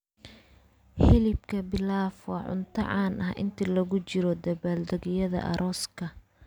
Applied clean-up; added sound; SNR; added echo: none; none; none; none.